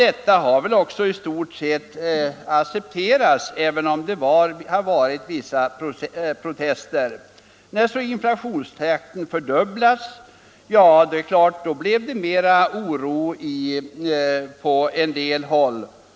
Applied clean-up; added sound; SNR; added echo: none; none; none; none.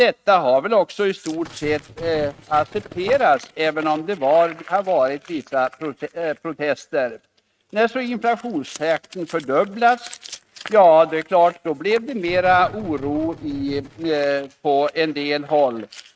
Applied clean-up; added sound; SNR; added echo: neural mask model RNNoise.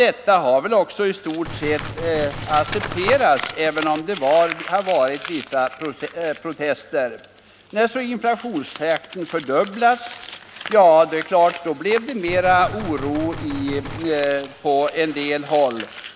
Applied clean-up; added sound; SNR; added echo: none; Gunshot, gunfire + Crumpling, crinkling; 13 dB; none.